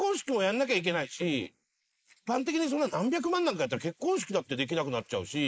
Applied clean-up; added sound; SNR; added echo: neural mask model Resemble Enhance denoiser.